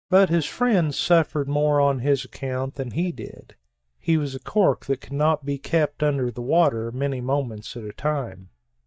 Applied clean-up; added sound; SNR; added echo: neural mask model DeepFilterNet 3.